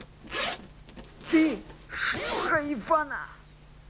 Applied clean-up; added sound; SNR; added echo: none; Zipper (clothing); 8 dB; none.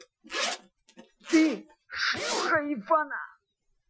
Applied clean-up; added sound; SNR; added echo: classical method Wiener filter.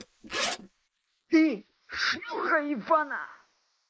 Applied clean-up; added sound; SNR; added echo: neural mask model Resemble Enhance denoiser.